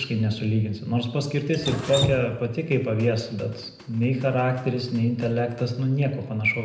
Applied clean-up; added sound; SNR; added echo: none; Drip; 12 dB; reverberation time 0.8 s.